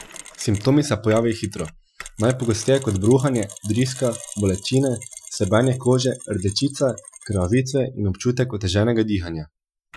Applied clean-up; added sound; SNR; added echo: classical method Wiener filter.